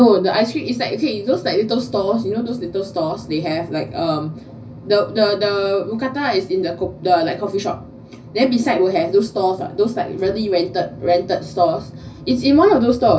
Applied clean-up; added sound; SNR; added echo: none; none; none; reverberation time 0.4 s.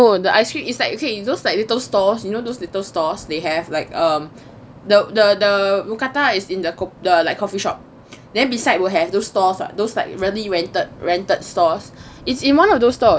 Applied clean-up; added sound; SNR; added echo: none; none; none; none.